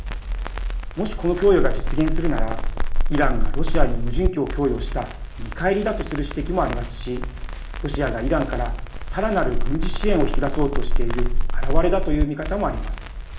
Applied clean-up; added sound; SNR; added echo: none; Crackle; -4 dB; reverberation time 0.4 s.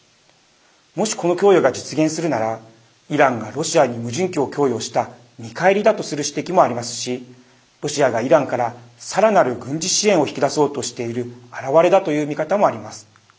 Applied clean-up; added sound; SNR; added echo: none; none; none; none.